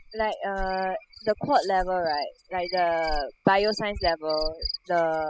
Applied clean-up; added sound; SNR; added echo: classical method spectral subtraction.